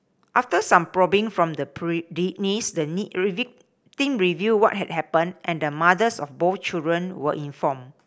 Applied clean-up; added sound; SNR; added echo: none; none; none; none.